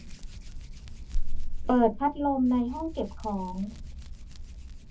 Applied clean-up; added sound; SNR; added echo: none; Hands; 1 dB; reverberation time 0.3 s.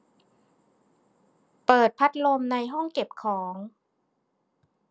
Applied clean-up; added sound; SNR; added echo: none; none; none; none.